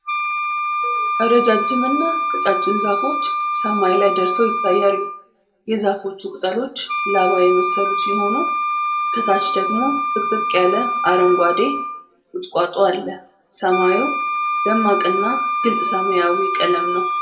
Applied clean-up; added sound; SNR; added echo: none; Wind instrument, woodwind instrument; 1 dB; reverberation time 0.6 s.